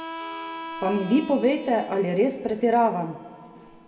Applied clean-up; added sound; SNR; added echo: none; Harmonica; 14 dB; reverberation time 1.3 s.